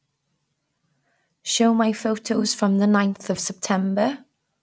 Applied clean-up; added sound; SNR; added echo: none; none; none; none.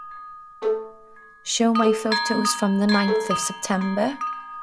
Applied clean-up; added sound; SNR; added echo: none; Bowed string instrument + Bell; 3 dB; none.